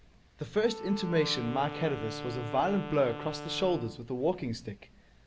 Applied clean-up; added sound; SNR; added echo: none; Wind instrument, woodwind instrument; 11 dB; none.